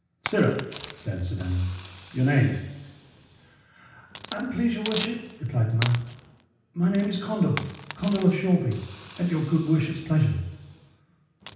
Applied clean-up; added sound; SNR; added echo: none; Hiss; 15 dB; reverberation time 0.9 s.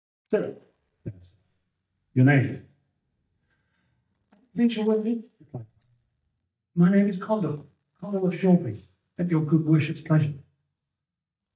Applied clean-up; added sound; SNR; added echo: neural mask model DeepFilterNet 3.